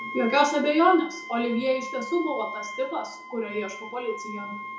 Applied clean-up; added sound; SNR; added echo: none; Wind instrument, woodwind instrument; 11 dB; reverberation time 0.6 s.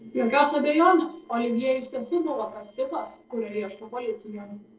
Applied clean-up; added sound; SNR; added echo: neural separator model SepFormer DNS4.